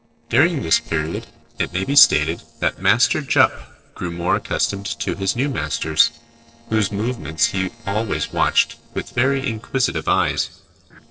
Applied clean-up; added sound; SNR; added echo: neural separator model SepFormer DNS4.